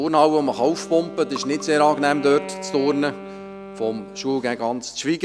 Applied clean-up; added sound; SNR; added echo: none; Wind instrument, woodwind instrument; 15 dB; none.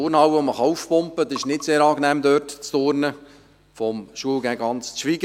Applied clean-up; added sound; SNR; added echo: none; none; none; none.